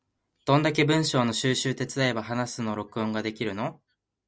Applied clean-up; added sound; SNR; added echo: none; none; none; none.